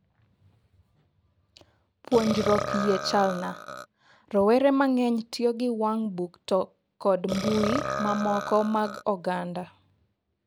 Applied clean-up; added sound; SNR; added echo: none; Burping, eructation; 7 dB; none.